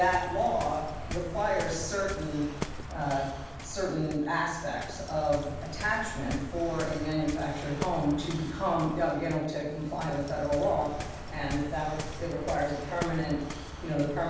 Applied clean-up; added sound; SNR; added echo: none; Waves, surf; 8 dB; reverberation time 1.2 s.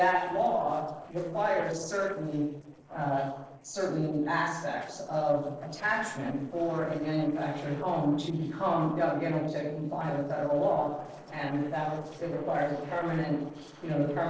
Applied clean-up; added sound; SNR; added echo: neural separator model SepFormer DNS4.